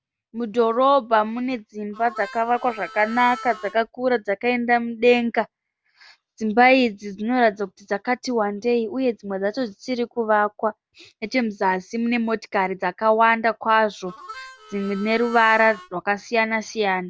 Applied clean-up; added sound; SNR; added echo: none; Harmonica; 16 dB; none.